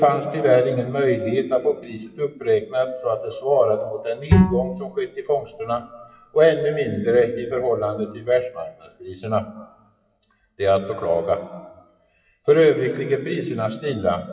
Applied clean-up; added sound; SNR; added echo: classical method WPE with log-MMSE.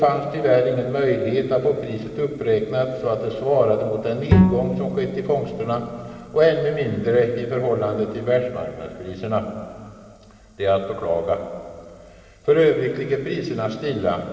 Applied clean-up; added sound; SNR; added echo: none; Bowed string instrument; 1 dB; reverberation time 2.7 s.